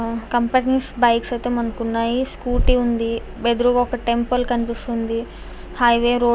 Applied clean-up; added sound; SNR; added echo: none; none; none; none.